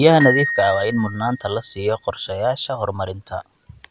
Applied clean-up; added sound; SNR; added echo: none; Glockenspiel; 9 dB; none.